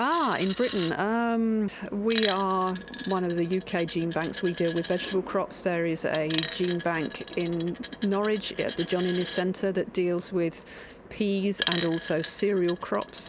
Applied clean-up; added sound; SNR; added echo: none; Coin (dropping); 8 dB; none.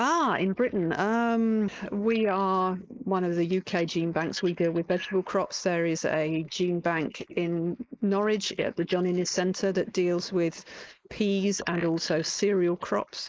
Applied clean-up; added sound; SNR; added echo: neural mask model Resemble Enhance denoiser.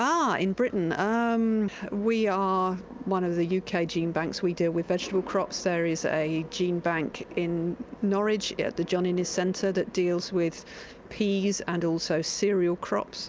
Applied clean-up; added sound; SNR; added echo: none; none; none; none.